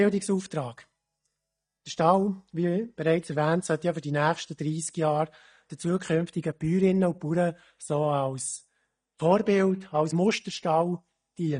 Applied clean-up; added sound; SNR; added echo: neural mask model DeepFilterNet 3.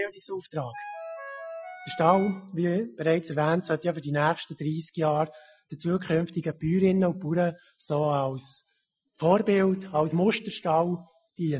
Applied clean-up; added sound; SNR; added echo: classical method Wiener filter.